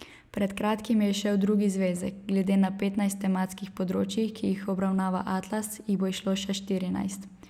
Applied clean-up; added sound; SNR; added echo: none; none; none; none.